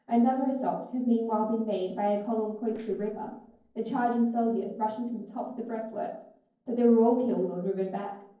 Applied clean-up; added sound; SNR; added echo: neural separator model SepFormer DNS4.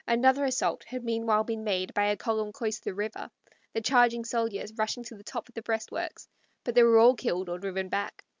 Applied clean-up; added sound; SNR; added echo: none; none; none; none.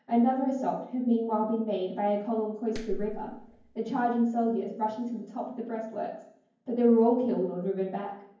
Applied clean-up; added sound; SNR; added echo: none; Clapping; 9 dB; reverberation time 0.9 s.